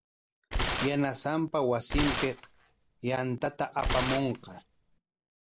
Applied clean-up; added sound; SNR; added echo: none; Tearing; 2 dB; none.